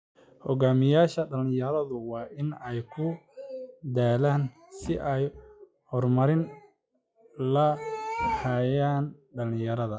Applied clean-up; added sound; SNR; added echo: classical method log-MMSE.